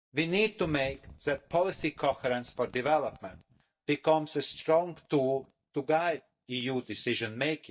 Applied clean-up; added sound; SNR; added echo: neural mask model DeepFilterNet 3.